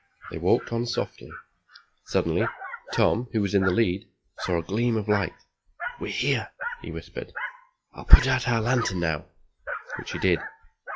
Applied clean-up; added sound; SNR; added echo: classical method log-MMSE.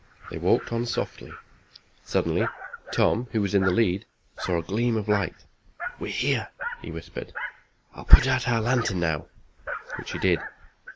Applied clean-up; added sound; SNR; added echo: neural mask model Resemble Enhance denoiser.